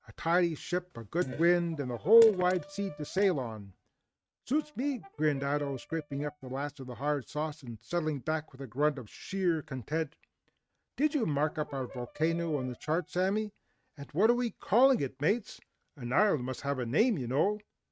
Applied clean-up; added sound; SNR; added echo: neural mask model RNNoise.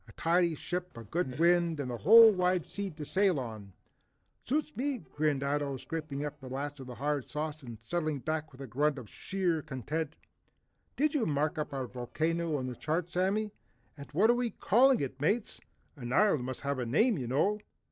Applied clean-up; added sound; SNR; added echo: neural separator model SepFormer DNS4.